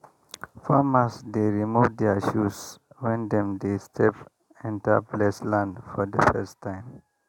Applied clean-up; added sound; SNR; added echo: none; none; none; none.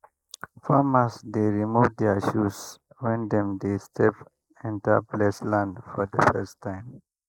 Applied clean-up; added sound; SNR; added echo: neural mask model Resemble Enhance denoiser.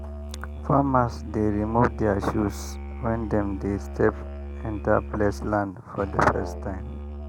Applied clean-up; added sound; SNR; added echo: none; Musical instrument + Brass instrument; 8 dB; none.